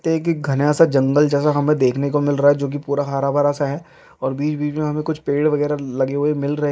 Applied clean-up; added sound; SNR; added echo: neural mask model Resemble Enhance denoiser.